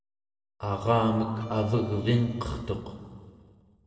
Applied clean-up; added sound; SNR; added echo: neural separator model SepFormer DNS4.